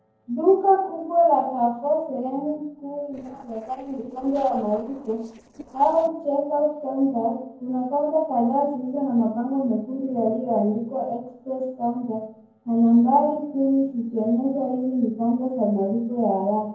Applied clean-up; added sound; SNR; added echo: neural separator model SepFormer DNS4.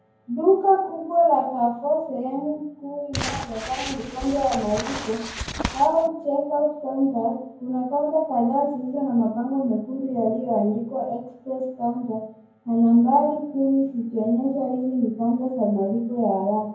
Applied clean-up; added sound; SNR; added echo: none; Crumpling, crinkling; 9 dB; reverberation time 0.9 s.